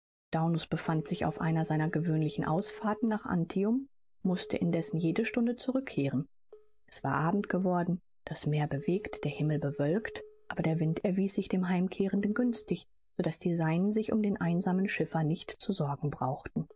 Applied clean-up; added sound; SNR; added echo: neural mask model DeepFilterNet 3.